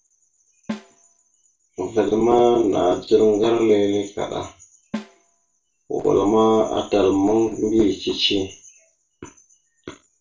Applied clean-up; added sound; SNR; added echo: none; Snare drum; 16 dB; reverberation time 0.2 s.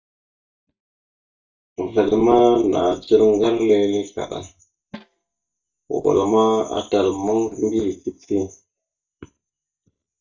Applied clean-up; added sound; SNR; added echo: neural mask model DeepFilterNet 3.